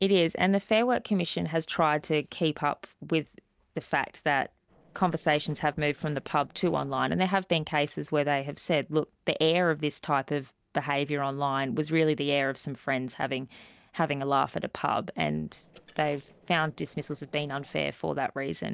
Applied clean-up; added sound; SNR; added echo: neural separator model SepFormer DNS4.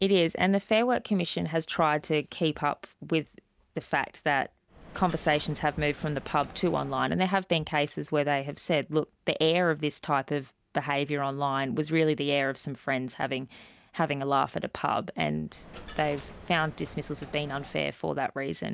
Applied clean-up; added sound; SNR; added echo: none; Coin (dropping); 17 dB; none.